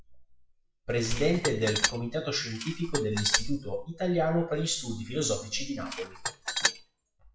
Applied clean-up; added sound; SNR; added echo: classical method WPE with log-MMSE.